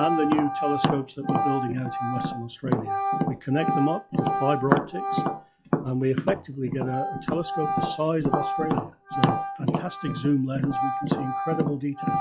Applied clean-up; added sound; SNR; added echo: classical method log-MMSE.